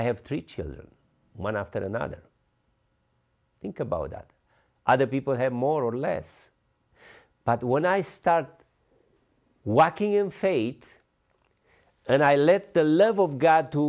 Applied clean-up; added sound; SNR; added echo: none; none; none; none.